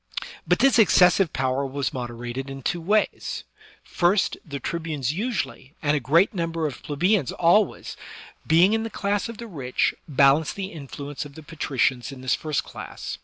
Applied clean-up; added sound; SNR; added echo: none; none; none; none.